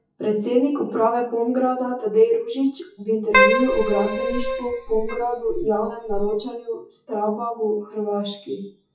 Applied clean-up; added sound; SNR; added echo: classical method WPE with log-MMSE.